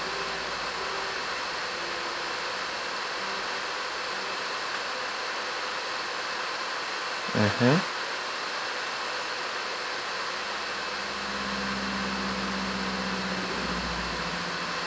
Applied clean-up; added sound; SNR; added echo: none; Car passing by / Engine / Truck; 11 dB; none.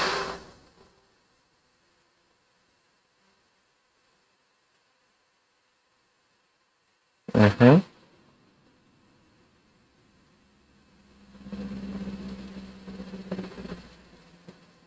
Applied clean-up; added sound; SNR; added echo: neural mask model RNNoise.